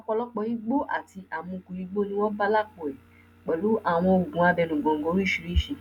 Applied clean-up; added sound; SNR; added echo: none; none; none; none.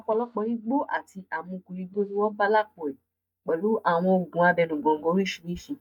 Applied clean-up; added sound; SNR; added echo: neural mask model DeepFilterNet 3.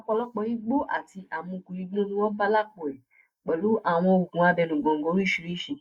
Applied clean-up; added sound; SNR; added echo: neural mask model Resemble Enhance denoiser.